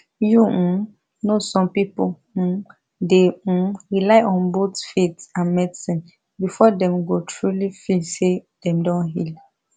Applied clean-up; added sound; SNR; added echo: none; none; none; none.